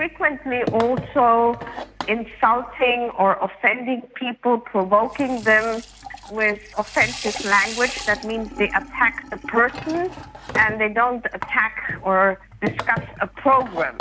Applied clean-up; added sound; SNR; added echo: none; Sink (filling or washing) / Water tap, faucet; 13 dB; none.